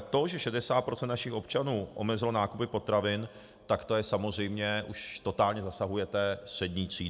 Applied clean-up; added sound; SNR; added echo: none; none; none; none.